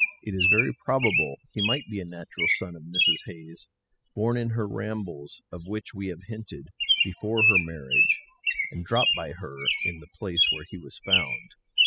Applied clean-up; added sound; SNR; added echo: classical method spectral subtraction.